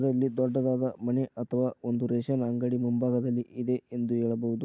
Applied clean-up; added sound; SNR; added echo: none; none; none; none.